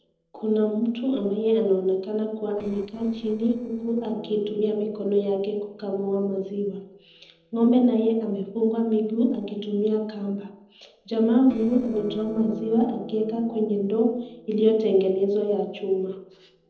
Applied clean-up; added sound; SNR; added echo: neural separator model SepFormer DNS4.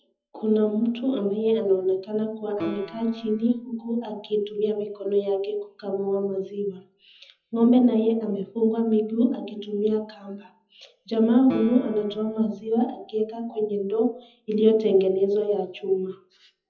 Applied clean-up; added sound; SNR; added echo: classical method WPE with log-MMSE.